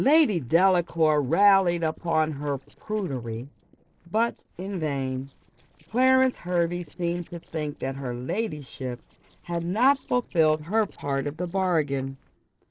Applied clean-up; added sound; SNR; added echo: neural separator model SepFormer DNS4.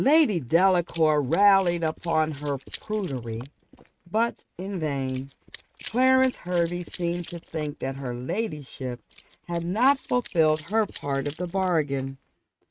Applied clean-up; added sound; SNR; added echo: neural mask model RNNoise.